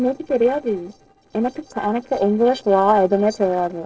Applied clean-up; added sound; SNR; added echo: neural separator model SepFormer DNS4.